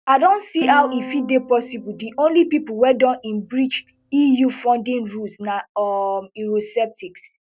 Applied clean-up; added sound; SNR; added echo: none; Plucked string instrument; 13 dB; none.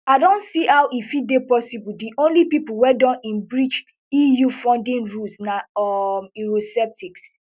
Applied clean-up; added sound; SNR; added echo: none; none; none; none.